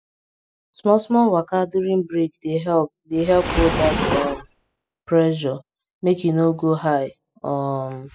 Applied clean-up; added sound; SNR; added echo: classical method spectral subtraction.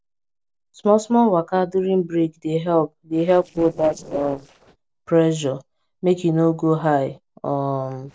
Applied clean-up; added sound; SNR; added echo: neural separator model SepFormer DNS4.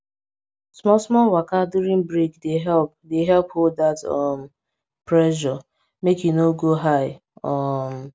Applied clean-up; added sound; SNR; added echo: none; none; none; none.